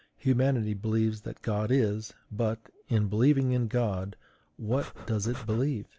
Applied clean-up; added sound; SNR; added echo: none; Breathing; 13 dB; none.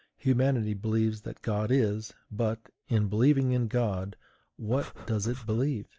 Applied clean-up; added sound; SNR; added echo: neural mask model DeepFilterNet 3.